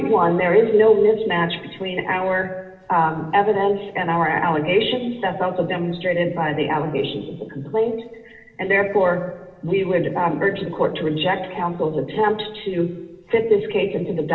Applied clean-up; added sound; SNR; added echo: none; none; none; reverberation time 1.5 s.